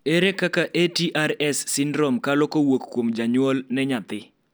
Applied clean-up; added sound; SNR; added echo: none; none; none; none.